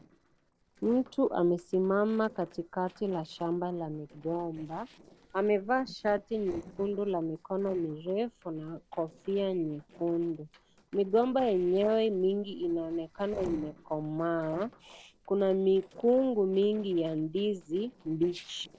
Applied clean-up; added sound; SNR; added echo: neural separator model SepFormer DNS4.